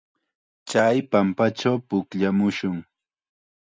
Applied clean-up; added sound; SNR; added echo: none; none; none; none.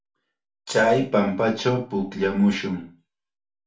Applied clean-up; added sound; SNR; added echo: none; none; none; reverberation time 0.3 s.